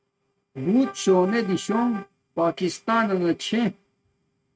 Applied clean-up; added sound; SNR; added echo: neural mask model RNNoise.